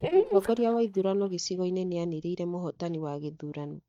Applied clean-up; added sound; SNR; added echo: neural mask model DeepFilterNet 3.